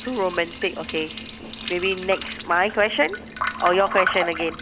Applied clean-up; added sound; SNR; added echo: none; Liquid; 7 dB; none.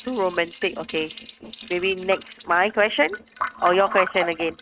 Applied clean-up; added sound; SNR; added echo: neural mask model RNNoise.